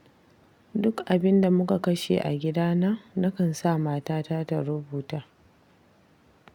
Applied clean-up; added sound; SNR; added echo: none; none; none; none.